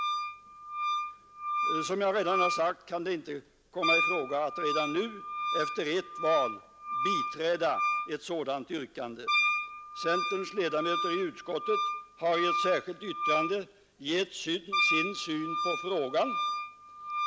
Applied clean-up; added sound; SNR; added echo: none; Wind instrument, woodwind instrument; 0 dB; none.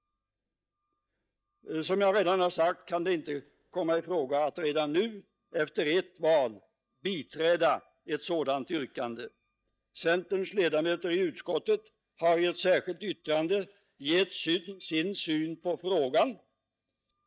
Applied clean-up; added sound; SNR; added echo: neural mask model DeepFilterNet 3.